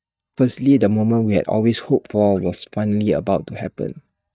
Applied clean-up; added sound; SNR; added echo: neural mask model DeepFilterNet 3.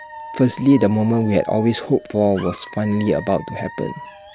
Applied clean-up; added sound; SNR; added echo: none; Alarm / Dog; 16 dB; none.